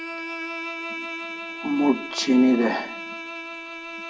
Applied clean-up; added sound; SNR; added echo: none; Bowed string instrument; 8 dB; none.